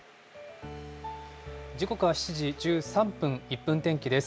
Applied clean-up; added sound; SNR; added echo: none; none; none; none.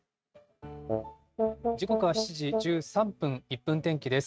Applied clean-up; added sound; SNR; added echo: neural mask model RNNoise.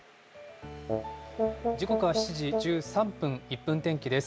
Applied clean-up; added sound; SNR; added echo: none; Brass instrument; 0 dB; none.